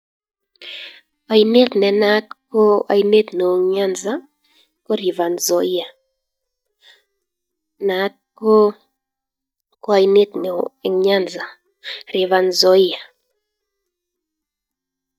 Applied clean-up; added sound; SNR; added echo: neural mask model DeepFilterNet 3.